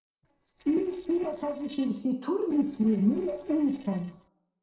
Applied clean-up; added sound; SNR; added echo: neural separator model SepFormer DNS4.